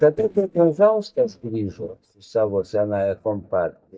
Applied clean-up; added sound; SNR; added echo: neural mask model DeepFilterNet 3.